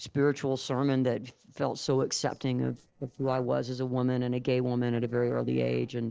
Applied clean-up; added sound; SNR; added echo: neural separator model SepFormer DNS4.